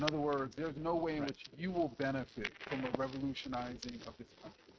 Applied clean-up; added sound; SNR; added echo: neural mask model RNNoise.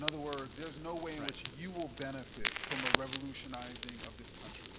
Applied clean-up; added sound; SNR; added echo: none; Crackle; -4 dB; none.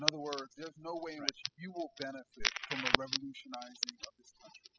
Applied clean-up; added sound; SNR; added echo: classical method spectral subtraction.